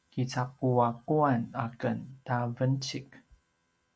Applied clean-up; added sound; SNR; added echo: none; none; none; none.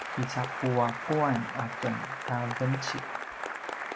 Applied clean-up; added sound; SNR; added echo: none; Applause; 5 dB; none.